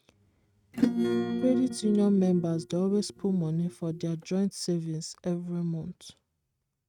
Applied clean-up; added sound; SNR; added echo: neural mask model RNNoise.